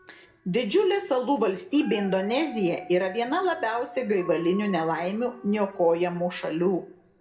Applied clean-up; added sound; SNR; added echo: none; Dog; 19 dB; reverberation time 0.5 s.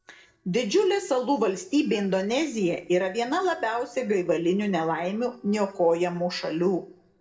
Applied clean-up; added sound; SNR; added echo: neural separator model SepFormer DNS4.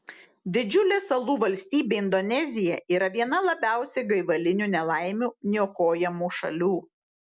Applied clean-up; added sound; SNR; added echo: none; none; none; none.